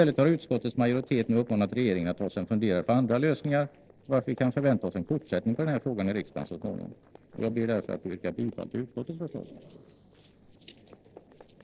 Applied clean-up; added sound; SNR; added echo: neural separator model SepFormer DNS4.